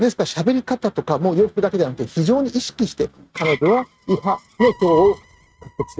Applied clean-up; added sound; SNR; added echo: neural mask model RNNoise.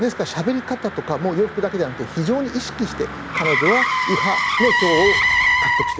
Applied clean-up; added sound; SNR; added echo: none; Motor vehicle (road); -1 dB; none.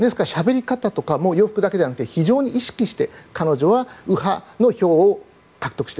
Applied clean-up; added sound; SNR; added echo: none; none; none; none.